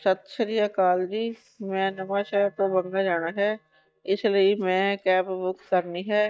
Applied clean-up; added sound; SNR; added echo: neural mask model DeepFilterNet 3.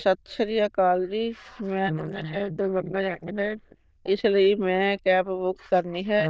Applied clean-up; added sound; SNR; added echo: neural diffusion model UNIVERSE++.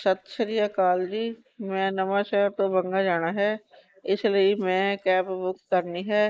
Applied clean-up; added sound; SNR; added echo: neural mask model Resemble Enhance denoiser.